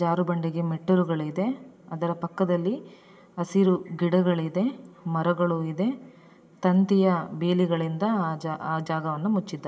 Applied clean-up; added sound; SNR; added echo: none; none; none; reverberation time 2.8 s.